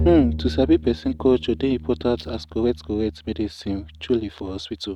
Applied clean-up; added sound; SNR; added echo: neural mask model RNNoise.